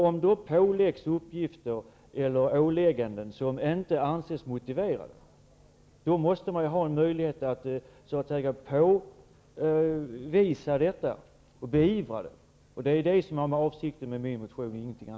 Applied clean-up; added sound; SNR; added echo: none; none; none; none.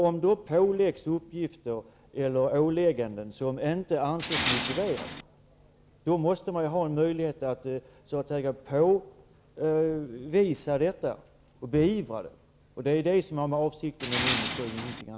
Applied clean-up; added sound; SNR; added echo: none; Tools; 2 dB; none.